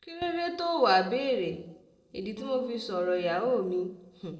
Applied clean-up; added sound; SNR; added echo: neural separator model SepFormer DNS4.